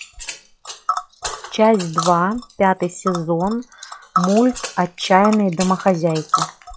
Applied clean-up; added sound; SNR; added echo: classical method log-MMSE.